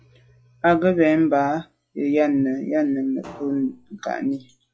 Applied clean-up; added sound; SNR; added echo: classical method log-MMSE.